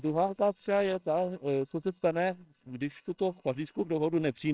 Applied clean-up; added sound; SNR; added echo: neural separator model SepFormer WHAMR!.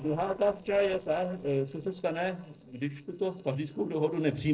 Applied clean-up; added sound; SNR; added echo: neural separator model SepFormer DNS4.